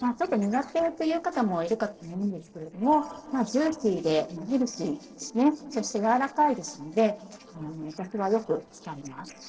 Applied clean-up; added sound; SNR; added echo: neural separator model SepFormer DNS4.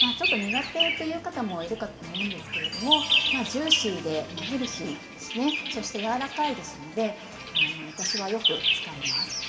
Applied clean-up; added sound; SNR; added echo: none; Bird vocalization, bird call, bird song; -2 dB; reverberation time 2.3 s.